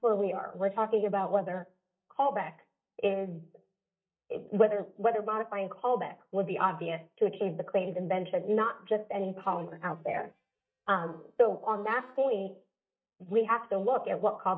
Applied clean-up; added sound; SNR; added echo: neural mask model DeepFilterNet 3.